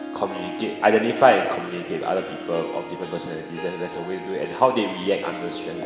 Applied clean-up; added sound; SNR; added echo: none; Harp; 11 dB; reverberation time 2.8 s.